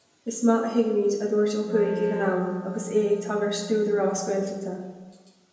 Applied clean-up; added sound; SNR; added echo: none; Wind instrument, woodwind instrument; 12 dB; reverberation time 1.0 s.